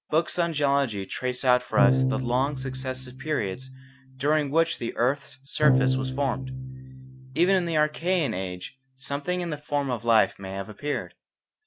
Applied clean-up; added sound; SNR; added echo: none; Bowed string instrument; 3 dB; none.